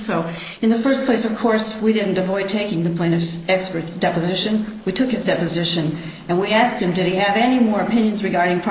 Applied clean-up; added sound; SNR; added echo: neural separator model SepFormer DNS4.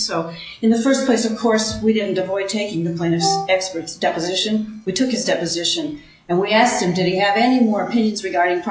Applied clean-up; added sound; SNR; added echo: classical method log-MMSE.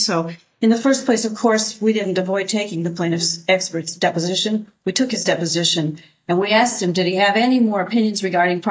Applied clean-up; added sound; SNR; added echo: neural mask model DeepFilterNet 3.